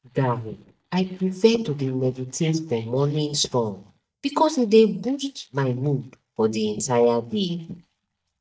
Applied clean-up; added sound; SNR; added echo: neural mask model DeepFilterNet 3.